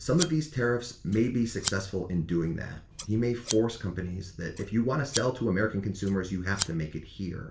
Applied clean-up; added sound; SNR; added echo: none; Scissors; 12 dB; reverberation time 0.4 s.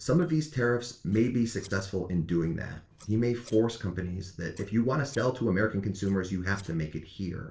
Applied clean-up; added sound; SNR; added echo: neural separator model SepFormer DNS4.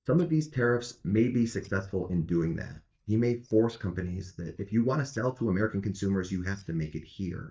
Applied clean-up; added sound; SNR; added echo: neural mask model DeepFilterNet 3.